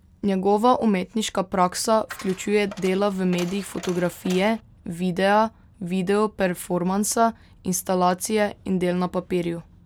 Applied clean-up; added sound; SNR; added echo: none; Coin (dropping); 18 dB; none.